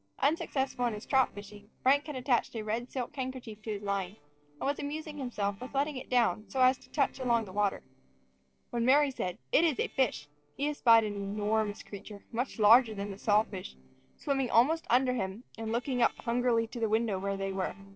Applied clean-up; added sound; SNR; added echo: neural separator model SepFormer DNS4.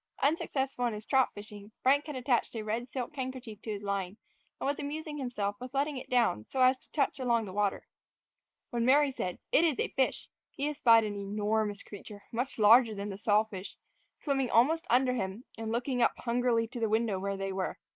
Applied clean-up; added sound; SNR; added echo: neural mask model Resemble Enhance denoiser.